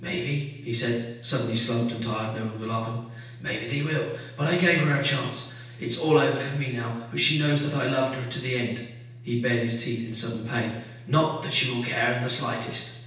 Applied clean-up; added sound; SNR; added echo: none; none; none; reverberation time 0.9 s.